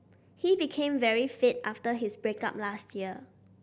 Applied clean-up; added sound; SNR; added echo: none; none; none; none.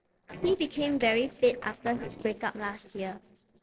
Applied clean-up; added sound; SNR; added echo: neural separator model SepFormer DNS4.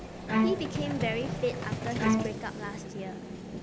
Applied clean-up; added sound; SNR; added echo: none; Vehicle + Bowed string instrument; -4 dB; none.